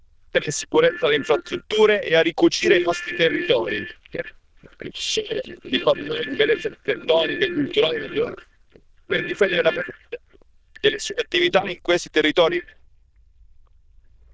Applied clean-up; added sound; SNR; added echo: neural diffusion model UNIVERSE++.